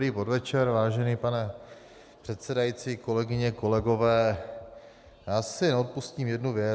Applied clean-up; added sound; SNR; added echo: none; none; none; none.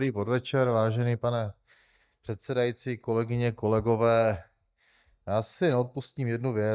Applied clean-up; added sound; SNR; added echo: neural mask model DeepFilterNet 3.